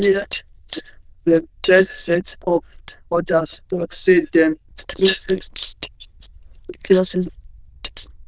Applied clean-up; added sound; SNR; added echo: neural diffusion model UNIVERSE++.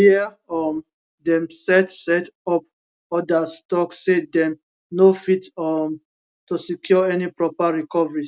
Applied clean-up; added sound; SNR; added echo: none; none; none; none.